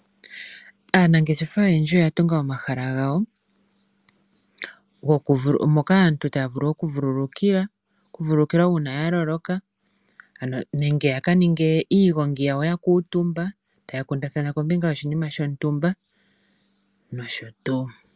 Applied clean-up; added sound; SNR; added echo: none; none; none; none.